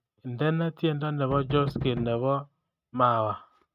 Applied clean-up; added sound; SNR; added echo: neural mask model RNNoise.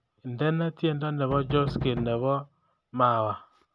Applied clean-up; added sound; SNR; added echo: none; Knock; 8 dB; none.